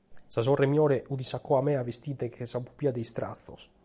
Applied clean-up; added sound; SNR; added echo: none; none; none; none.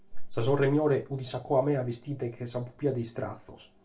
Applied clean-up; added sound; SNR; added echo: none; none; none; reverberation time 0.2 s.